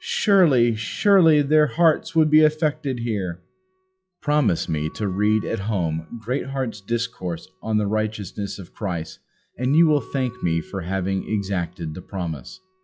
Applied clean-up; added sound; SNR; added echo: classical method log-MMSE.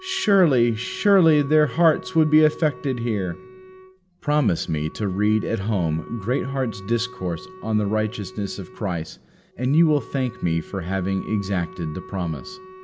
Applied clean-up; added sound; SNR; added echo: none; Wind instrument, woodwind instrument; 19 dB; none.